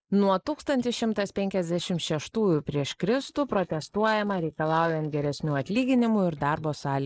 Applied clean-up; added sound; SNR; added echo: neural mask model Resemble Enhance denoiser.